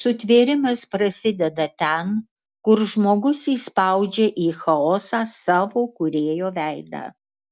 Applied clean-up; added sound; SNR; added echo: none; none; none; none.